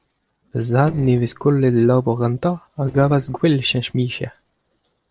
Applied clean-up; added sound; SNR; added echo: neural separator model SepFormer DNS4.